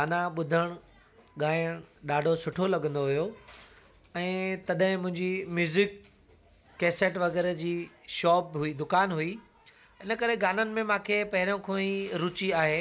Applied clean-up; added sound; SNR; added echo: none; none; none; none.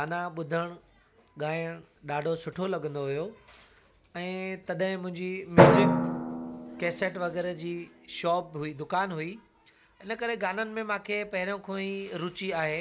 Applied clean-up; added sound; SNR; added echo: none; Drum; -1 dB; none.